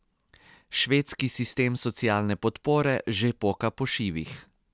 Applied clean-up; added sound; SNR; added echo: none; none; none; none.